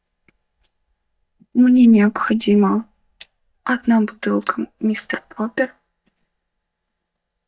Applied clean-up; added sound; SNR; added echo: neural mask model DeepFilterNet 3.